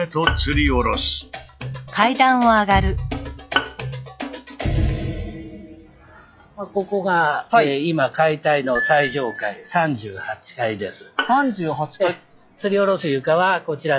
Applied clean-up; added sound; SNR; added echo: classical method log-MMSE.